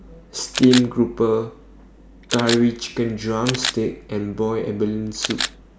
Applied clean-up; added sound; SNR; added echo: none; Camera; 9 dB; none.